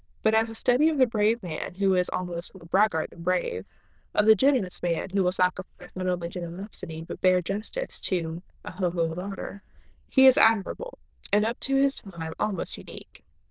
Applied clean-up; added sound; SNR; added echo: neural diffusion model UNIVERSE++.